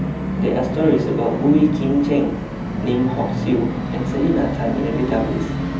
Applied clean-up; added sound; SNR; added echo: none; Musical instrument; 3 dB; reverberation time 0.7 s.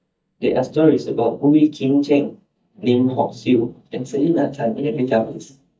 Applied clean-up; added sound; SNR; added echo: neural mask model DeepFilterNet 3.